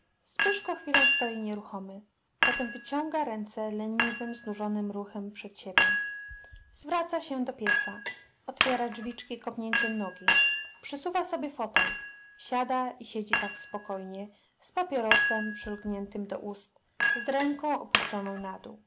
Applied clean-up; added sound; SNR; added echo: none; Chink, clink; -3 dB; none.